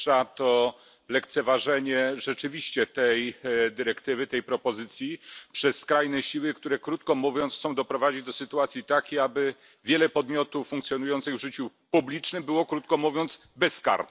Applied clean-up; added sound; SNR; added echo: none; none; none; none.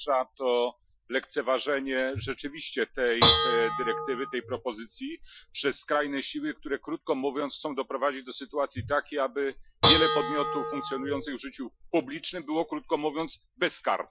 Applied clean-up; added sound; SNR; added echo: classical method Wiener filter.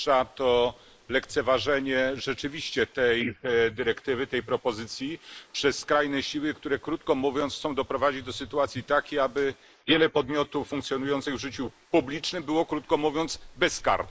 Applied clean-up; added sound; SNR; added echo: neural mask model Resemble Enhance denoiser.